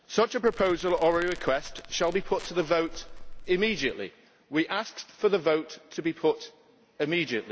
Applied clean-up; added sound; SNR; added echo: none; Crackle; 12 dB; none.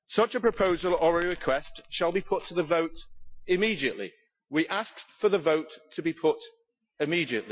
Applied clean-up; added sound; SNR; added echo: classical method Wiener filter.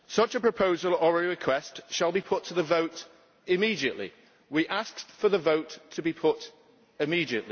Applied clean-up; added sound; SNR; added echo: none; none; none; none.